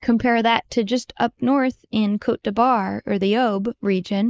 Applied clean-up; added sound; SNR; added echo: neural mask model Resemble Enhance denoiser.